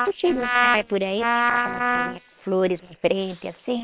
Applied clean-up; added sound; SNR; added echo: neural separator model SepFormer WHAM!.